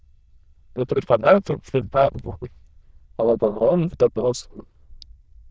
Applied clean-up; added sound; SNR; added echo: neural diffusion model UNIVERSE++.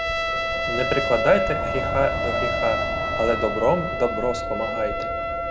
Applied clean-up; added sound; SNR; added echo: none; Trumpet + Wind; -1 dB; none.